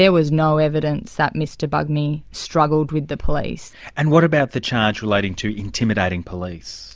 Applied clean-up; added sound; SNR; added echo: none; none; none; none.